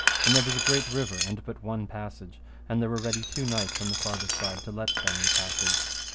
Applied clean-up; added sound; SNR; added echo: none; Glass; -2 dB; none.